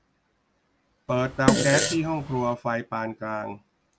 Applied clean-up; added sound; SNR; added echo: none; Fart; -1 dB; none.